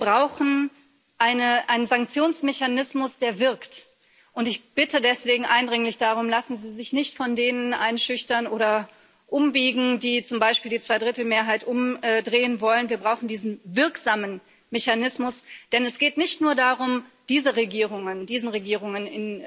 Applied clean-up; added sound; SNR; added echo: none; none; none; none.